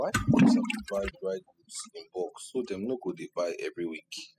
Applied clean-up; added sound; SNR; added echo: classical method spectral subtraction.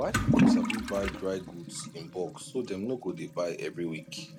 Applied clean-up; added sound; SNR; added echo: none; Toilet flush / Liquid; -4 dB; none.